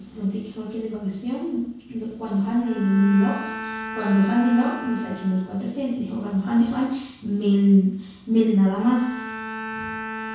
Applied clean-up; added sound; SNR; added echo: none; Bowed string instrument; 14 dB; reverberation time 0.6 s.